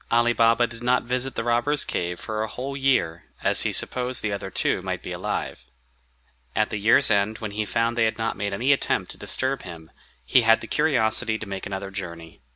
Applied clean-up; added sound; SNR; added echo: none; none; none; none.